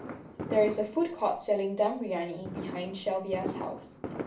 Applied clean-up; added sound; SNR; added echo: none; Fireworks; 9 dB; reverberation time 0.3 s.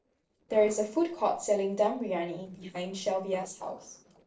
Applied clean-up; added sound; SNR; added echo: neural separator model SepFormer DNS4.